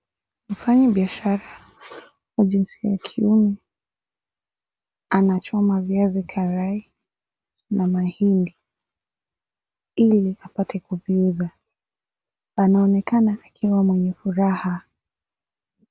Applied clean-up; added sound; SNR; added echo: none; none; none; none.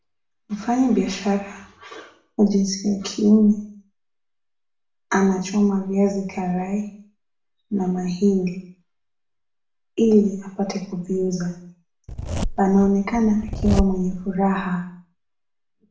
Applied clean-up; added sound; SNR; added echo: none; Zipper (clothing); 4 dB; reverberation time 0.5 s.